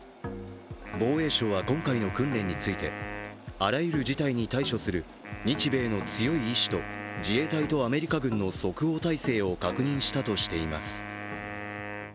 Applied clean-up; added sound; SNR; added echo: none; Wind instrument, woodwind instrument; 11 dB; none.